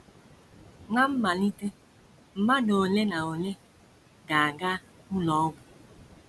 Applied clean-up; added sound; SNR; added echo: none; none; none; none.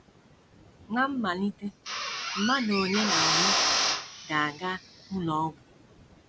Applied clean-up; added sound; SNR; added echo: none; Drill; -2 dB; none.